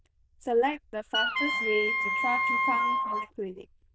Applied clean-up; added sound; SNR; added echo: neural diffusion model UNIVERSE++.